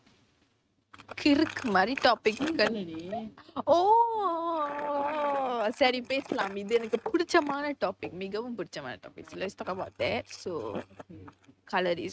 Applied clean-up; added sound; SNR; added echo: neural mask model RNNoise.